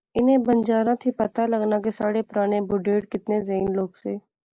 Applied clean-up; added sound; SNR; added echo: neural mask model Resemble Enhance denoiser.